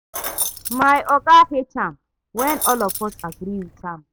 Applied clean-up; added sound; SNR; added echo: none; Keys jangling; 9 dB; none.